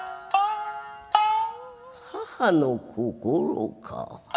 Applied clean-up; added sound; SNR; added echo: none; none; none; none.